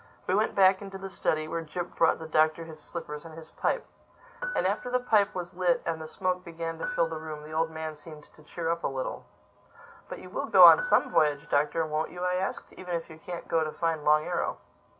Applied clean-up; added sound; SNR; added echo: none; Piano; 13 dB; none.